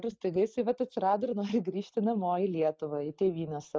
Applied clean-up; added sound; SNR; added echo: neural mask model Resemble Enhance denoiser.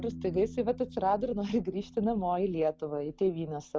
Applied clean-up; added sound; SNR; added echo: none; Piano; 17 dB; none.